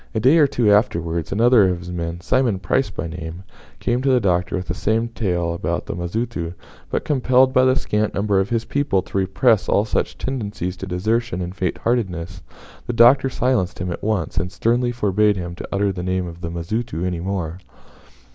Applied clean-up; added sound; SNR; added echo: none; none; none; none.